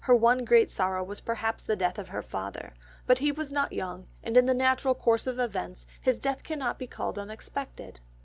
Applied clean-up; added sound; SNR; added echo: none; none; none; none.